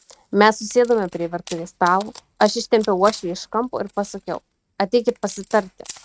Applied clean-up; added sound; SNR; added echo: neural mask model RNNoise.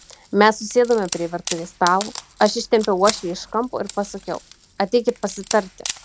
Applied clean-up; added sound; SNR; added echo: none; Wood; 13 dB; none.